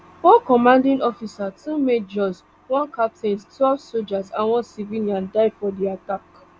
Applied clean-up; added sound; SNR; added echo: none; none; none; none.